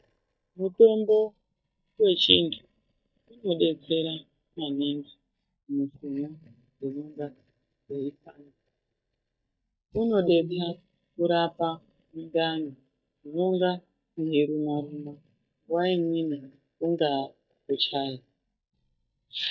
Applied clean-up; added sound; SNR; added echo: neural mask model DeepFilterNet 3.